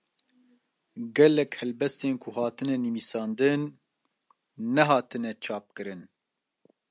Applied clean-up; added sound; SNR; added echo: none; none; none; none.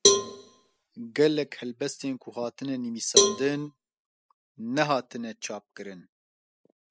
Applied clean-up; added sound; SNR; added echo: classical method spectral subtraction.